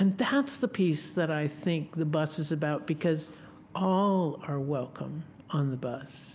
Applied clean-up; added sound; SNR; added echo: none; none; none; none.